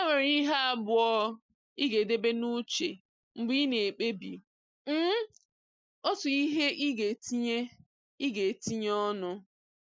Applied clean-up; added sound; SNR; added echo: neural mask model Resemble Enhance denoiser.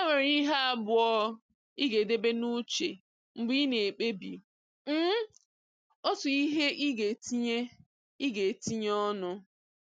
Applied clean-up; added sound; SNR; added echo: none; none; none; none.